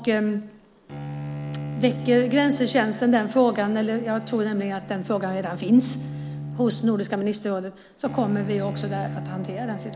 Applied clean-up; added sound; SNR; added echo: none; Bowed string instrument; 10 dB; none.